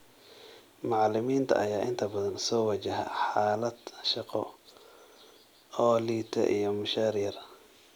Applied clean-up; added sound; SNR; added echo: none; none; none; none.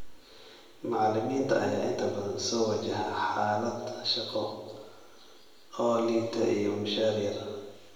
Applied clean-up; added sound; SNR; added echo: none; none; none; reverberation time 1.2 s.